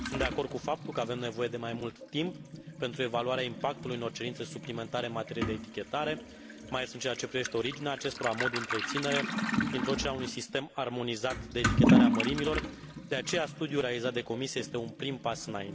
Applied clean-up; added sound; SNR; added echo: none; Toilet flush / Liquid; -1 dB; none.